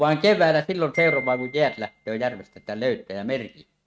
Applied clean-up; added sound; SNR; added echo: neural mask model RNNoise.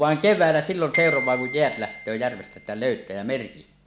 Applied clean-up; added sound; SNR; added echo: none; Glockenspiel; 8 dB; none.